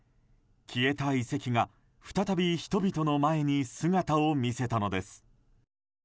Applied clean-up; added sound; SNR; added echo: none; none; none; none.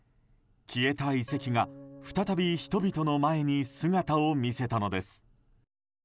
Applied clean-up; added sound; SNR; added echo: none; Organ; 20 dB; none.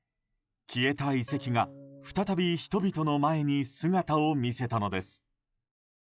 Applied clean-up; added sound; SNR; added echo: classical method log-MMSE.